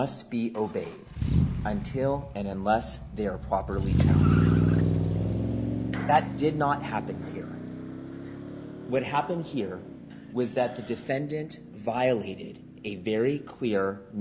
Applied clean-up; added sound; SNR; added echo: none; Motor vehicle (road); -1 dB; none.